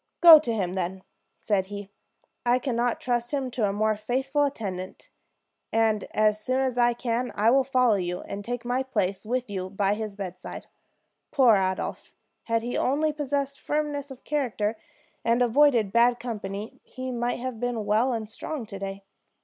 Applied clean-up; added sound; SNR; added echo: none; none; none; none.